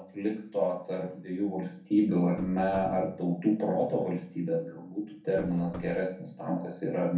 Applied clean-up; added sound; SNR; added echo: none; Knock / Wood; 18 dB; reverberation time 0.5 s.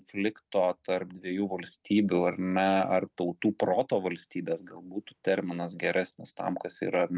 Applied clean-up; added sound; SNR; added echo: none; none; none; none.